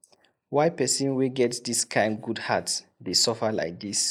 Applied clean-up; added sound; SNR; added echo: neural mask model Resemble Enhance denoiser.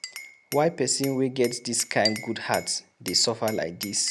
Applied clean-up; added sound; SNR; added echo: none; Glass; 11 dB; none.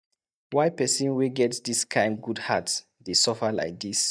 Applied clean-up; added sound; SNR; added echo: neural mask model DeepFilterNet 3.